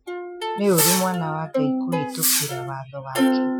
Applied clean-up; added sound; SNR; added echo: classical method Wiener filter.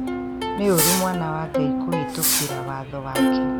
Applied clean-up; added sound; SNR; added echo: none; Plucked string instrument + Fireworks; -3 dB; none.